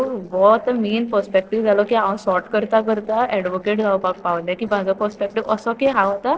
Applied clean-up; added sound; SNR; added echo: neural separator model SepFormer DNS4.